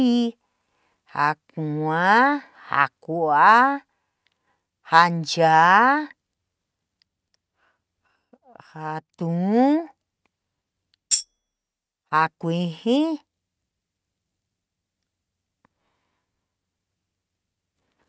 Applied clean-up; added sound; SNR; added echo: neural mask model RNNoise.